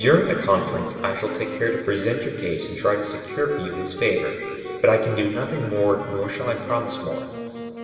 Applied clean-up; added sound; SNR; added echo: none; Wind instrument, woodwind instrument; 12 dB; reverberation time 2.9 s.